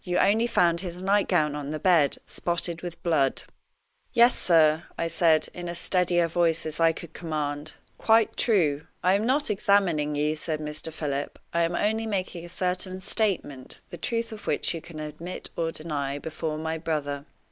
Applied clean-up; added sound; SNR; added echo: neural mask model Resemble Enhance denoiser.